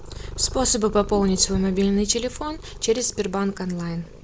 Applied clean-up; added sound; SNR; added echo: none; Purr; 12 dB; none.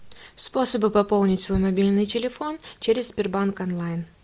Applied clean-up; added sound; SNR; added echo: none; none; none; none.